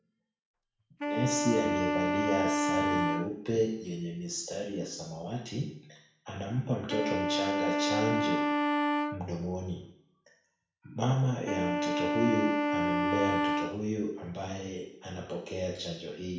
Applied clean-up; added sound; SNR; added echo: none; Wind instrument, woodwind instrument; -3 dB; reverberation time 0.7 s.